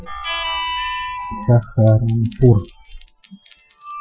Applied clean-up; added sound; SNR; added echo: classical method Wiener filter.